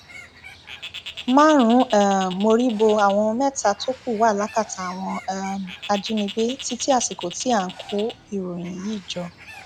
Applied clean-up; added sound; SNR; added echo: none; Bird; 17 dB; none.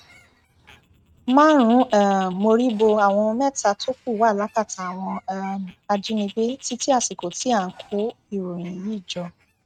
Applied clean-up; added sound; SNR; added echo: neural mask model RNNoise.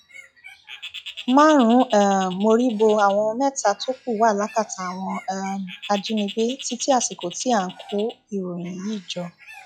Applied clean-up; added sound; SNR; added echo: classical method log-MMSE.